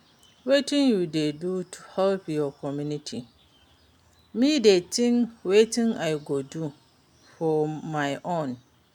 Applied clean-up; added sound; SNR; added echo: none; none; none; none.